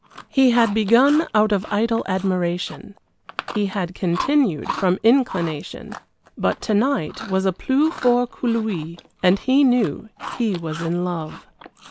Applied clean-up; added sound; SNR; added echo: none; Chewing, mastication; 16 dB; none.